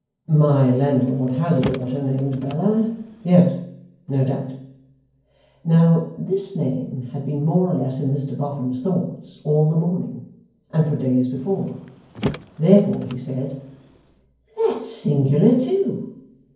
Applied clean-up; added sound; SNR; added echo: none; Car; 13 dB; reverberation time 0.9 s.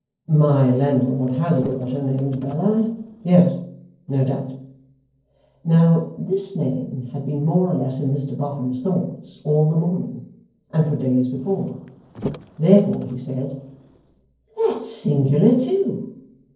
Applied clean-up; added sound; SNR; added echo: neural separator model SepFormer DNS4.